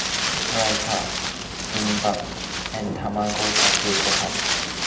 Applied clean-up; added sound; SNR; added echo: none; Wind; -4 dB; reverberation time 1.0 s.